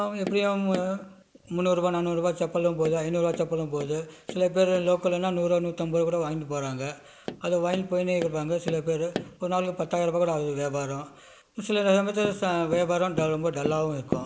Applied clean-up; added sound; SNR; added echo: none; Tap; 14 dB; none.